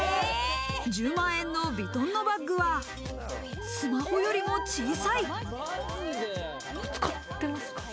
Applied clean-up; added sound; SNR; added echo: none; Wind instrument, woodwind instrument; 17 dB; none.